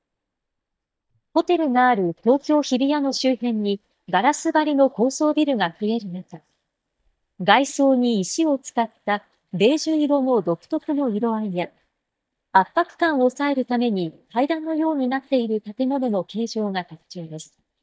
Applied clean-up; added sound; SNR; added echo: neural mask model DeepFilterNet 3.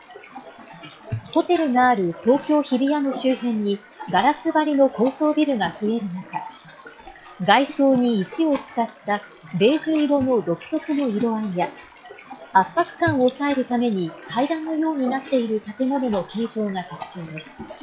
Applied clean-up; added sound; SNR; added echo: classical method log-MMSE.